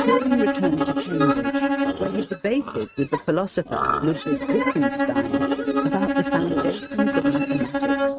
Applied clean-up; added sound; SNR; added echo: neural mask model RNNoise.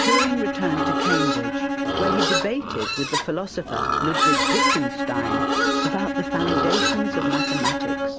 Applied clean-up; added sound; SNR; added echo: none; Livestock, farm animals, working animals + Bowed string instrument; -5 dB; none.